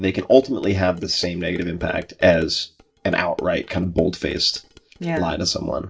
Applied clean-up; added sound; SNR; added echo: neural separator model SepFormer DNS4.